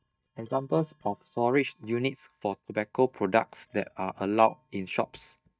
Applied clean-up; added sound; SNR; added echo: neural mask model DeepFilterNet 3.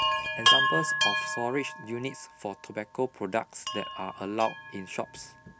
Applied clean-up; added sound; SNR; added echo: none; Chime; -3 dB; none.